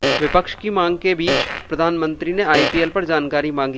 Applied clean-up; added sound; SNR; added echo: none; Fart; 6 dB; none.